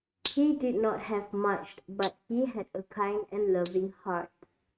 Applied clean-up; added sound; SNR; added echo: neural mask model RNNoise.